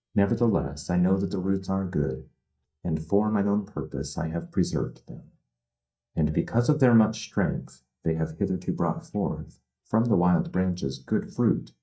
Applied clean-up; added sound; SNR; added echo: neural mask model DeepFilterNet 3.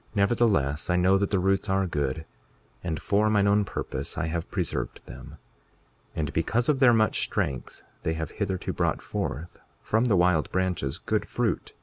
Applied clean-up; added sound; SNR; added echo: none; none; none; none.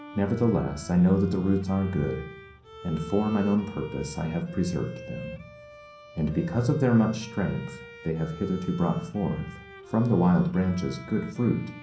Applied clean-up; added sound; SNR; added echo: none; Bowed string instrument; 17 dB; reverberation time 0.6 s.